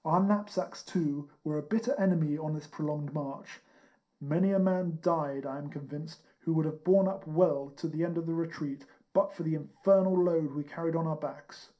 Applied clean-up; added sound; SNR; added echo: none; none; none; reverberation time 0.3 s.